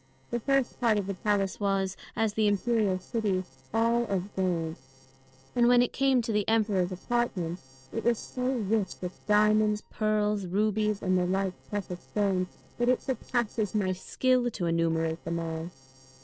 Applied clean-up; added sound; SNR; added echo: neural separator model SepFormer DNS4.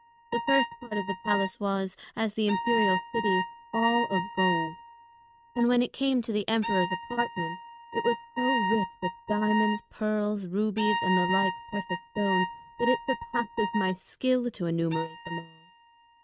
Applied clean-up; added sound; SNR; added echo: neural mask model RNNoise.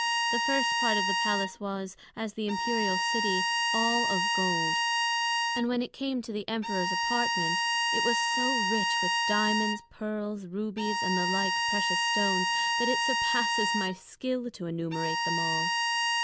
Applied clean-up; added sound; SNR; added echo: none; Bowed string instrument; -4 dB; none.